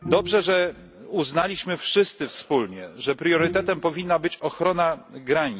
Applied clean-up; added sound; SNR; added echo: none; Bowed string instrument; 13 dB; none.